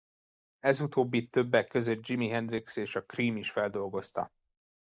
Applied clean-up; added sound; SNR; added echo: neural mask model Resemble Enhance denoiser.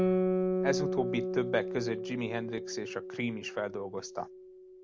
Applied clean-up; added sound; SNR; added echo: none; Guitar; -2 dB; none.